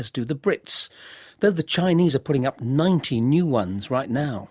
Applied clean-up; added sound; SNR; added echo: none; none; none; none.